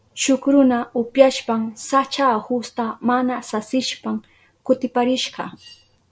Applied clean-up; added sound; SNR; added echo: none; none; none; none.